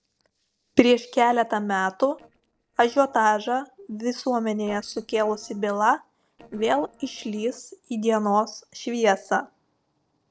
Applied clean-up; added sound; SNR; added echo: neural separator model SepFormer DNS4.